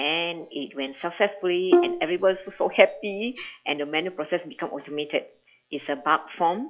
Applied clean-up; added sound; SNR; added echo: classical method log-MMSE.